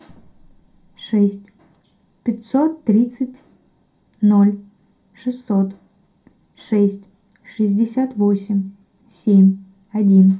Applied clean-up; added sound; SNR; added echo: none; none; none; reverberation time 0.2 s.